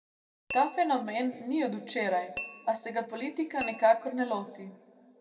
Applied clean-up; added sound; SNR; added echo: none; Tap / Glass; 14 dB; reverberation time 1.3 s.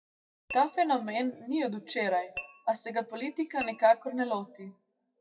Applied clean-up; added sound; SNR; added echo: classical method WPE with log-MMSE.